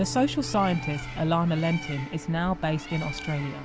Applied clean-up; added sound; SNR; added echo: none; Bird + Guitar; 11 dB; none.